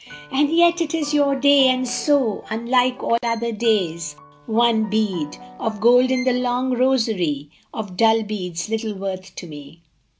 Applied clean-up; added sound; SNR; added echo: none; Bowed string instrument + Piano; 20 dB; none.